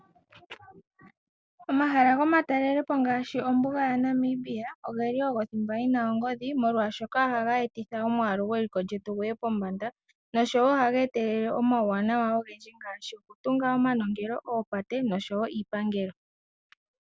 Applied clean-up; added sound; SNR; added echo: none; none; none; none.